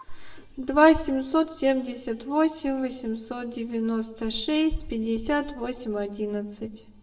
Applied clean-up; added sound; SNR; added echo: none; none; none; reverberation time 0.6 s.